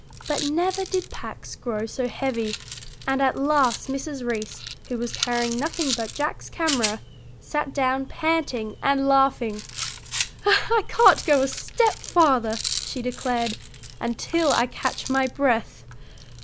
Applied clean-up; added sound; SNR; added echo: none; Rattle; 11 dB; none.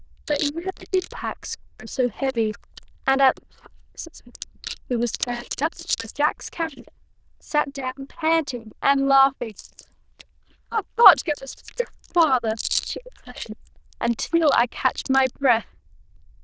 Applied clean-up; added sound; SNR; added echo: neural diffusion model UNIVERSE++.